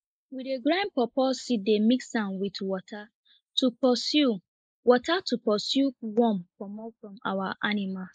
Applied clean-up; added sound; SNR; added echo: neural mask model Resemble Enhance denoiser.